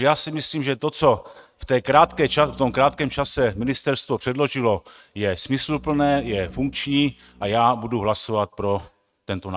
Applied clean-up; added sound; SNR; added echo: neural mask model RNNoise.